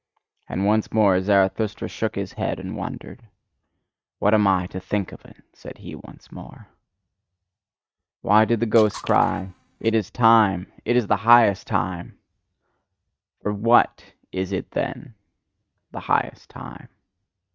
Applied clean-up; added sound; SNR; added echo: neural mask model RNNoise.